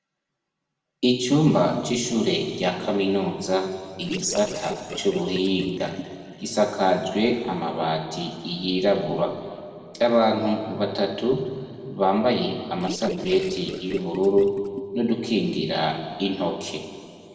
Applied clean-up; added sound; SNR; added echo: neural separator model SepFormer DNS4.